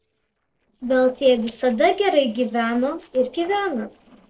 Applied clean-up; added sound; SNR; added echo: neural separator model SepFormer DNS4.